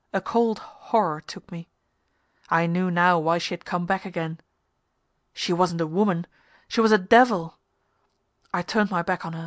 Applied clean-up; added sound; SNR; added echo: none; none; none; none.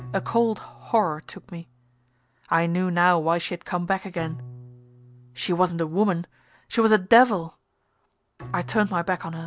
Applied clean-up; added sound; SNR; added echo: none; Bowed string instrument; 20 dB; none.